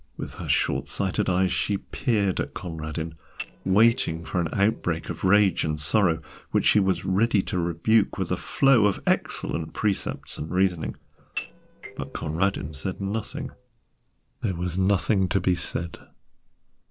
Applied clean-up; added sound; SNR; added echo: neural separator model SepFormer DNS4.